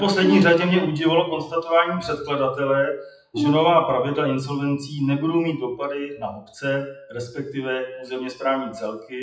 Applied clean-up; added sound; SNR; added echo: classical method WPE with log-MMSE.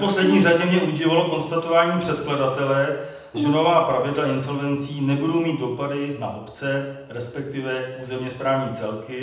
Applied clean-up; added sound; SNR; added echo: none; Brass instrument; 6 dB; reverberation time 0.8 s.